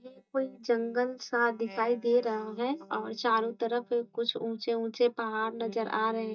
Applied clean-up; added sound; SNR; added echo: neural mask model DeepFilterNet 3.